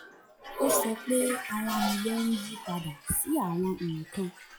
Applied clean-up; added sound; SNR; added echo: classical method log-MMSE.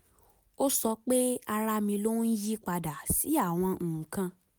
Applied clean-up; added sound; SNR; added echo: none; none; none; none.